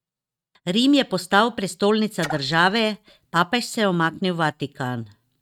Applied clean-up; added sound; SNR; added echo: neural mask model RNNoise.